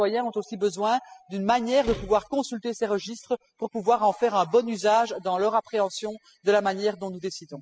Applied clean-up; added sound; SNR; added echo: classical method spectral subtraction.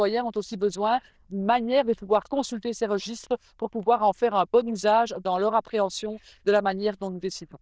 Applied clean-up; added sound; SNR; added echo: neural diffusion model UNIVERSE++.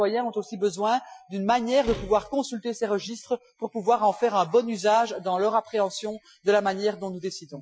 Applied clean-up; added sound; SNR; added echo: classical method Wiener filter.